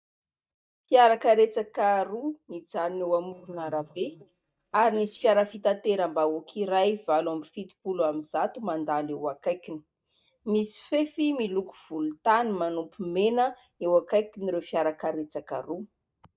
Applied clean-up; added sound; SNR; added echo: neural mask model DeepFilterNet 3.